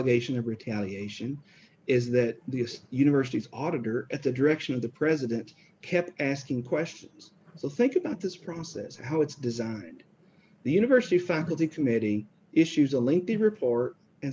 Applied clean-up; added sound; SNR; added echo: none; none; none; none.